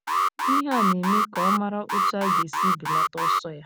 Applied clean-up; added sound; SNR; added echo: none; Alarm; -5 dB; none.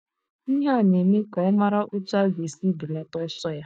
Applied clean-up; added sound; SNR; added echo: neural mask model DeepFilterNet 3.